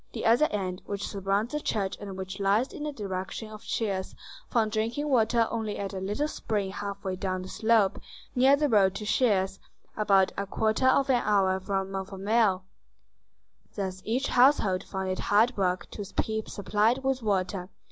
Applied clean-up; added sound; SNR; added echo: none; none; none; none.